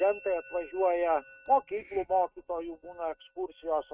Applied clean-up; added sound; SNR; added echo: neural mask model RNNoise.